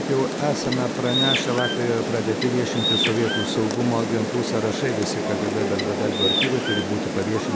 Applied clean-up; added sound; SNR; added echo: none; Rain + Bird; 0 dB; none.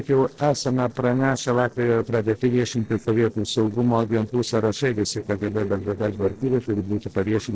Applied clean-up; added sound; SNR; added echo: neural separator model SepFormer DNS4.